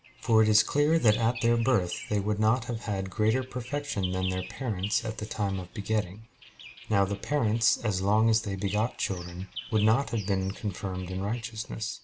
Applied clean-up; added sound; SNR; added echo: none; Bird vocalization, bird call, bird song; 18 dB; none.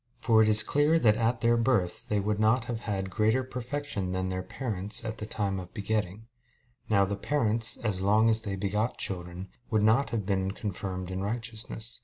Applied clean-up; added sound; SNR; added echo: none; none; none; none.